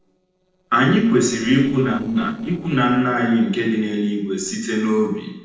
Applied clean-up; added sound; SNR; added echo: neural separator model SepFormer DNS4.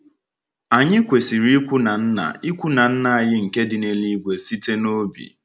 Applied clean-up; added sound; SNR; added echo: none; none; none; none.